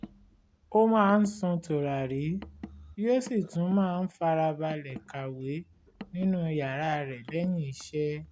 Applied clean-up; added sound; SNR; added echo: none; Car; 20 dB; none.